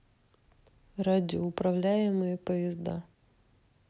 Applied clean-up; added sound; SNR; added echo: none; none; none; none.